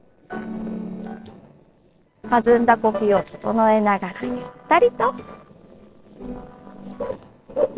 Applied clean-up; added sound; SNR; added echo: neural separator model SepFormer DNS4.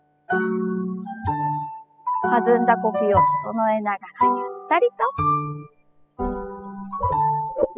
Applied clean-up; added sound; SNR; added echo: classical method spectral subtraction.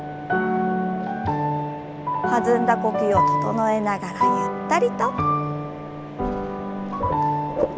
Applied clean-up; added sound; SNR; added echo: none; Mechanisms; 13 dB; none.